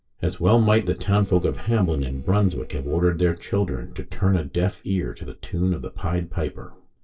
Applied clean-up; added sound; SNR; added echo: neural separator model SepFormer DNS4.